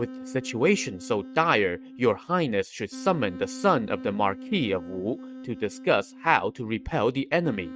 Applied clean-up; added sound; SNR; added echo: neural mask model RNNoise.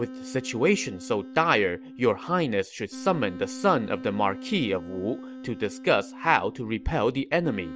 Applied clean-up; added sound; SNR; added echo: none; Wind instrument, woodwind instrument; 14 dB; none.